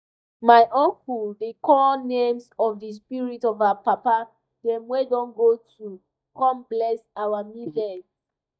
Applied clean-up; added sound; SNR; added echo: neural mask model DeepFilterNet 3.